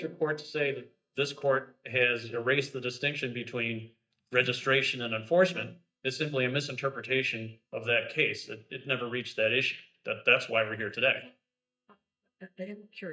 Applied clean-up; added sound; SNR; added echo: neural mask model DeepFilterNet 3.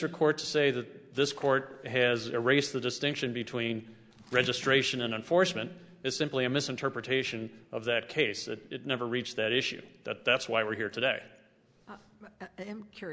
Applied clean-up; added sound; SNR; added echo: none; none; none; none.